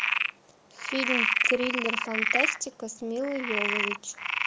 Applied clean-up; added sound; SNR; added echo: none; Frog; -4 dB; none.